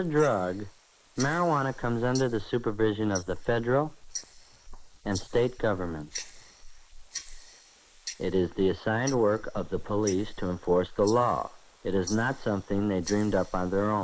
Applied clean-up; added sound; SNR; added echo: neural mask model Resemble Enhance denoiser.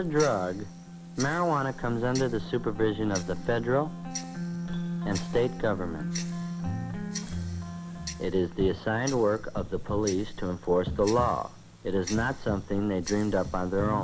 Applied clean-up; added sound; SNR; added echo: none; Tick-tock; 17 dB; none.